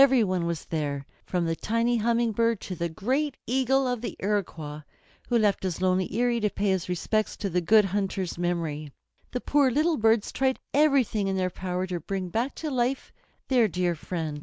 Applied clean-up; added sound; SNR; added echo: none; none; none; none.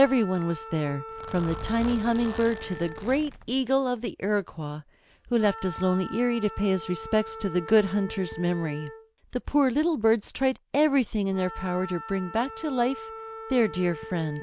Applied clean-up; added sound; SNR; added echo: none; Wind instrument, woodwind instrument + Zipper (clothing); 14 dB; none.